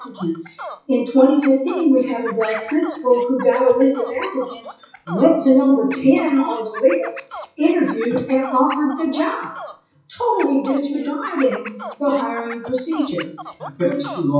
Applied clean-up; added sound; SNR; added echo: classical method WPE with log-MMSE.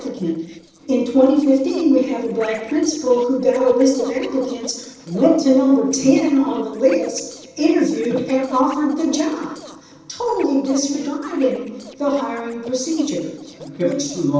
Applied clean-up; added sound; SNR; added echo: neural separator model SepFormer DNS4.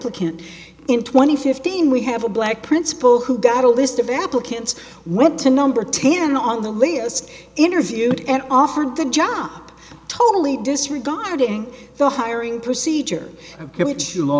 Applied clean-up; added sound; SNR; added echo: none; none; none; none.